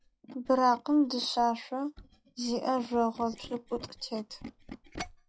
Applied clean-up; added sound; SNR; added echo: classical method log-MMSE.